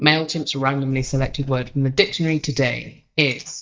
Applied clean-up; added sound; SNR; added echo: neural mask model DeepFilterNet 3.